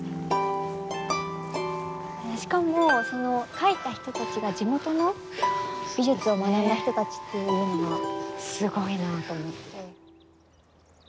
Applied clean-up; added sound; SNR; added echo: none; none; none; none.